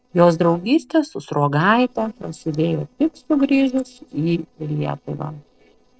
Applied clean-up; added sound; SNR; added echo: neural separator model SepFormer DNS4.